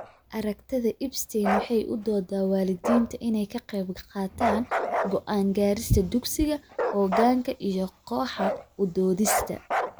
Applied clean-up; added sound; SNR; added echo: none; Bark; 6 dB; none.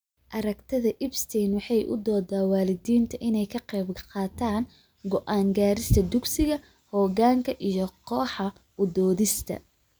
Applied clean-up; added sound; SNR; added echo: none; none; none; none.